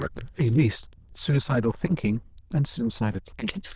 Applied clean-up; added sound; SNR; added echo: neural diffusion model UNIVERSE++.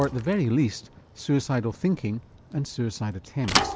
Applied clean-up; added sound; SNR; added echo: none; Thump, thud / Bicycle; 7 dB; none.